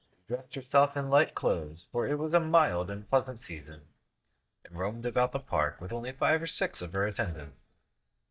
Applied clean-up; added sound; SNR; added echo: neural mask model DeepFilterNet 3.